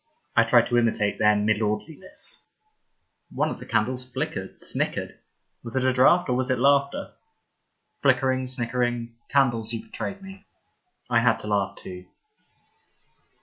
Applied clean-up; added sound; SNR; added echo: none; none; none; none.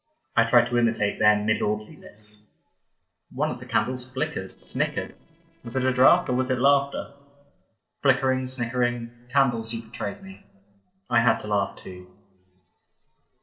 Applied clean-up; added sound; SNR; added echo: neural separator model SepFormer DNS4.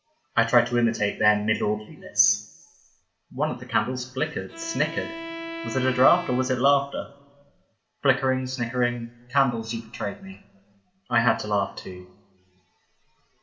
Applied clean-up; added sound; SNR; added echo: none; Bowed string instrument; 11 dB; reverberation time 1.6 s.